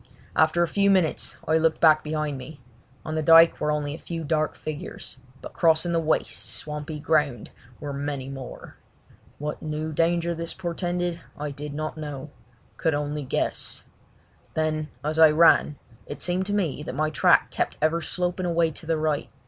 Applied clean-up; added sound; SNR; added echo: none; none; none; none.